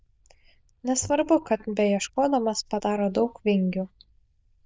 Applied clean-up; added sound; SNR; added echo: neural diffusion model UNIVERSE++.